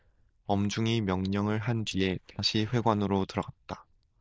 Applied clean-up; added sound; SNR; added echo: neural diffusion model UNIVERSE++.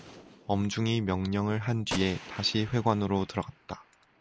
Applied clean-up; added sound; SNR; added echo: none; Gunshot, gunfire; 16 dB; none.